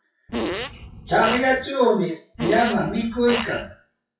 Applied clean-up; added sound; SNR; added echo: classical method WPE with log-MMSE.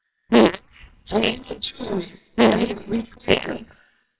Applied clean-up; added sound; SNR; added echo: neural separator model SepFormer WHAMR!.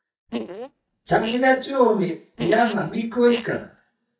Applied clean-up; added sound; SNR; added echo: neural mask model DeepFilterNet 3.